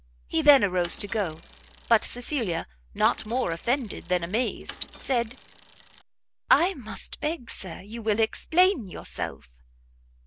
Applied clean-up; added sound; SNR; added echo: none; Mechanisms / Bicycle; 12 dB; none.